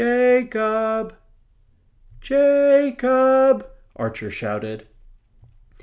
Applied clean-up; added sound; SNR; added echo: none; none; none; none.